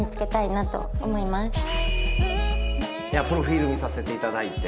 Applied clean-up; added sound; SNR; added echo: none; none; none; none.